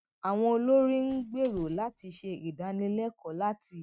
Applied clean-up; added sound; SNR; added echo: neural mask model RNNoise.